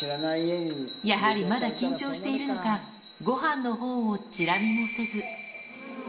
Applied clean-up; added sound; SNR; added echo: none; Bell; 9 dB; reverberation time 0.8 s.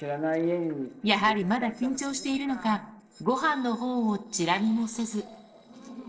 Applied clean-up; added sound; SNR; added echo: neural separator model SepFormer DNS4.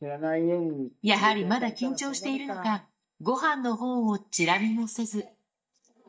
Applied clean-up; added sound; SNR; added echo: neural mask model DeepFilterNet 3.